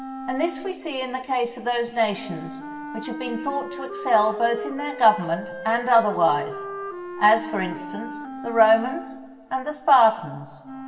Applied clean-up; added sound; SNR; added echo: none; Wind instrument, woodwind instrument; 11 dB; reverberation time 1.8 s.